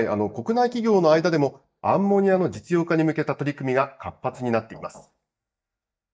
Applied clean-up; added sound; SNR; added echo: neural mask model DeepFilterNet 3.